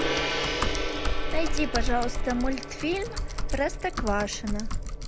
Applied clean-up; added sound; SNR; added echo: none; Typing + Gong; -4 dB; none.